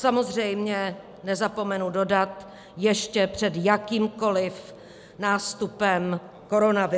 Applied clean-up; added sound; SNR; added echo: none; none; none; none.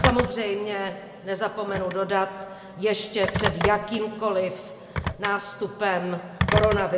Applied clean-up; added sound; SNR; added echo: none; Telephone; 4 dB; reverberation time 1.8 s.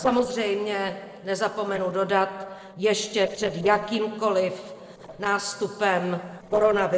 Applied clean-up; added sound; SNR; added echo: neural separator model SepFormer DNS4.